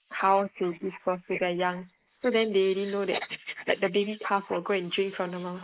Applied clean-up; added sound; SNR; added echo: neural mask model Resemble Enhance denoiser.